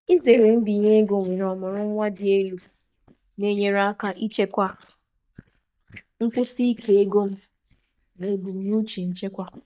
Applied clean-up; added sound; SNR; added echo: neural mask model DeepFilterNet 3.